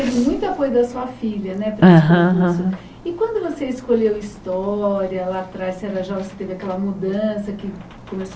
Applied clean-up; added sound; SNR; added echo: none; none; none; none.